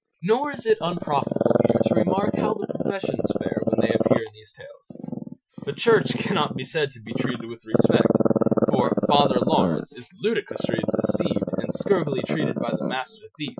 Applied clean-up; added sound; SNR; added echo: classical method Wiener filter.